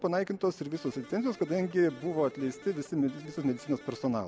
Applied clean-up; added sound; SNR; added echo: none; Electric guitar; 18 dB; none.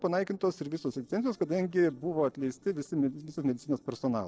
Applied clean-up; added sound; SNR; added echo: neural separator model SepFormer DNS4.